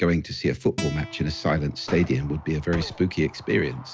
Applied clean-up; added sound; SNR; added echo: none; Acoustic guitar; 16 dB; none.